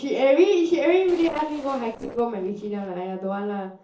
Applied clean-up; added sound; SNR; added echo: neural separator model SepFormer DNS4.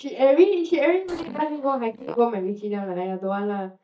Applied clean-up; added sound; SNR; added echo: neural mask model DeepFilterNet 3.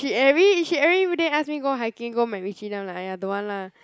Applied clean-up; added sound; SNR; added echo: none; none; none; none.